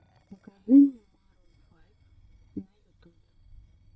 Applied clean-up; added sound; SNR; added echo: neural mask model DeepFilterNet 3.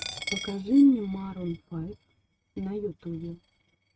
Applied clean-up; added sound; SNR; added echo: neural mask model RNNoise.